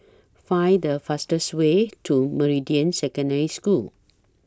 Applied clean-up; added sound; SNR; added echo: none; none; none; none.